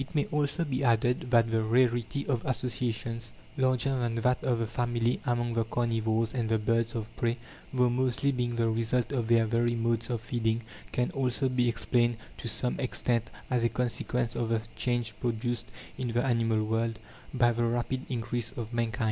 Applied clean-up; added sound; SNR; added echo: none; none; none; none.